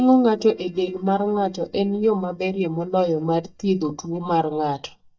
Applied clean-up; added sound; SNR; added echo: neural mask model DeepFilterNet 3.